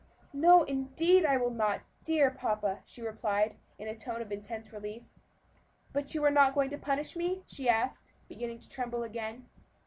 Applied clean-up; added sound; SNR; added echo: none; none; none; none.